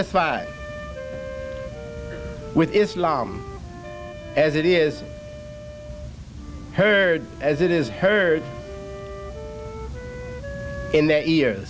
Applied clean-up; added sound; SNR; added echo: none; Wind instrument, woodwind instrument + Wind instrument, woodwind instrument; 14 dB; none.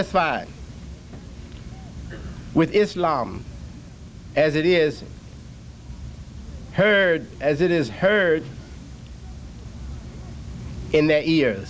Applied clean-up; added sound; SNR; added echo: none; none; none; none.